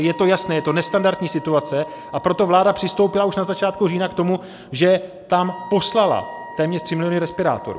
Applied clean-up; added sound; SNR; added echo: none; Wind instrument, woodwind instrument; 16 dB; none.